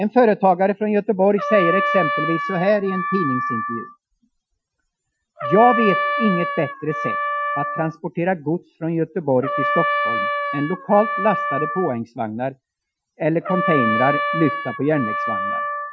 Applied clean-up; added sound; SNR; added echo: classical method Wiener filter.